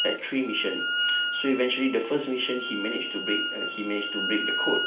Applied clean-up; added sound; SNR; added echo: none; Wind instrument, woodwind instrument; 2 dB; reverberation time 0.4 s.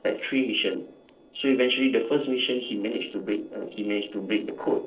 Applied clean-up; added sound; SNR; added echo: neural separator model SepFormer DNS4.